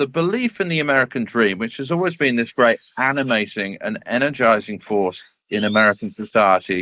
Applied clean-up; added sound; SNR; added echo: neural mask model Resemble Enhance denoiser.